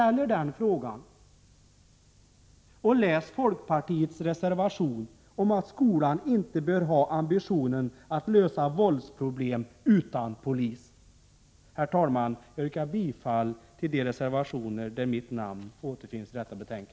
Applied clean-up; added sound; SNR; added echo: none; none; none; none.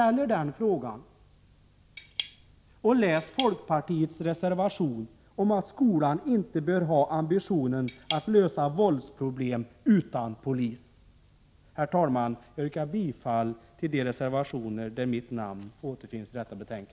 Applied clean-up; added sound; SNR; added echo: none; Cutlery, silverware / Tap; 10 dB; none.